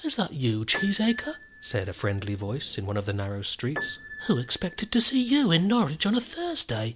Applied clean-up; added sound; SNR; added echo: none; Piano; 15 dB; none.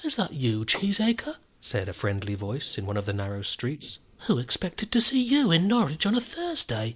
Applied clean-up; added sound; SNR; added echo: neural mask model Resemble Enhance denoiser.